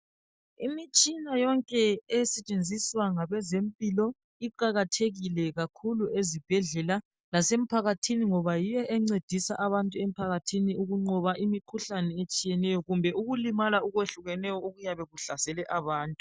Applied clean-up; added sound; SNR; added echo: none; none; none; none.